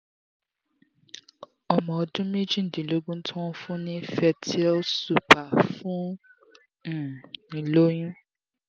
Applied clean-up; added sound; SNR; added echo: none; none; none; none.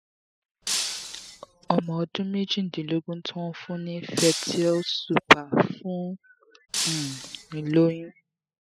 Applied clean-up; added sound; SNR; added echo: classical method spectral subtraction.